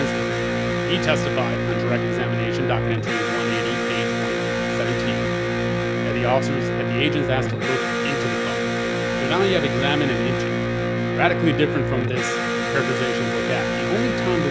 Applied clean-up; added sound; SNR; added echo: none; Electric guitar; -4 dB; none.